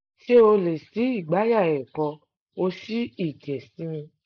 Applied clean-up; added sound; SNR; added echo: neural mask model Resemble Enhance denoiser.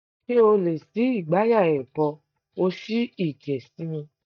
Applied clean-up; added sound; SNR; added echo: neural mask model DeepFilterNet 3.